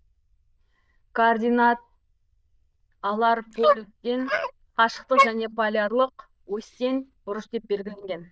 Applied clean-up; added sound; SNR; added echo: neural diffusion model UNIVERSE++.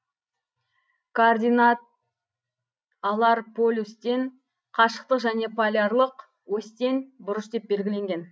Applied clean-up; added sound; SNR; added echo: none; none; none; none.